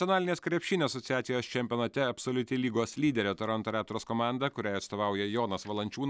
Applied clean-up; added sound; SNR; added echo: none; none; none; none.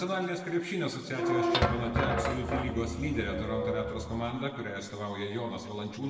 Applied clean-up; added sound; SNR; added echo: none; Squeak / Thump, thud; -2 dB; reverberation time 1.2 s.